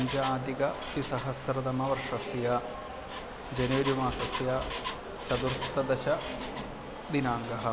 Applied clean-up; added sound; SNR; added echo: none; Engine; 10 dB; none.